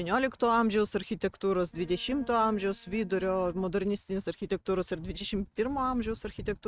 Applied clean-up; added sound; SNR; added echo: neural mask model RNNoise.